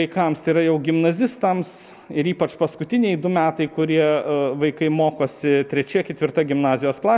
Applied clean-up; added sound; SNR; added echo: none; none; none; none.